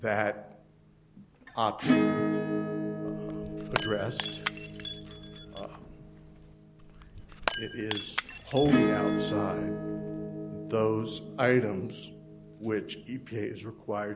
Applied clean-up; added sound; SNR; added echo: none; Acoustic guitar / Strum + Shatter / Crushing; -1 dB; none.